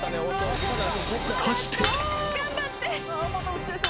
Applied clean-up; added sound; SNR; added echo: none; Shatter; 11 dB; none.